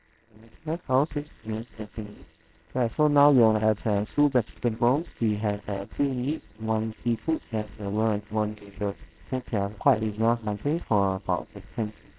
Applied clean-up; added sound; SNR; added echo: neural separator model SepFormer WHAMR!.